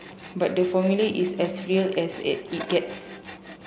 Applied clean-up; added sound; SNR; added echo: none; Tools + Electric guitar; 11 dB; none.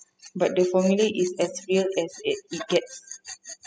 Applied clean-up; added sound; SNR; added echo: classical method spectral subtraction.